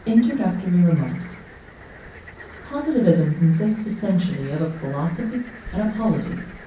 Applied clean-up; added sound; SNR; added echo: none; Cricket; 18 dB; reverberation time 0.6 s.